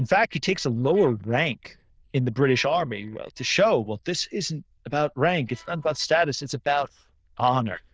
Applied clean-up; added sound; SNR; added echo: neural diffusion model UNIVERSE++.